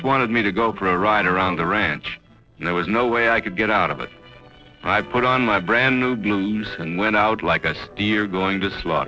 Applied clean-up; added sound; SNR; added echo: neural separator model SepFormer DNS4.